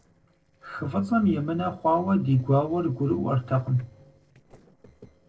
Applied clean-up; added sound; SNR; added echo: neural separator model SepFormer DNS4.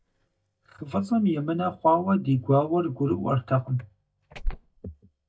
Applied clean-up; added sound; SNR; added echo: neural mask model DeepFilterNet 3.